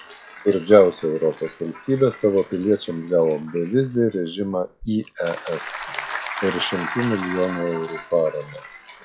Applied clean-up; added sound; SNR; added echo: classical method log-MMSE.